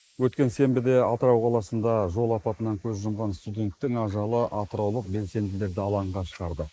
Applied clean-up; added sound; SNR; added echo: neural mask model Resemble Enhance denoiser.